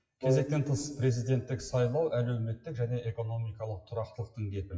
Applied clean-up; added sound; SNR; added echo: classical method WPE with log-MMSE.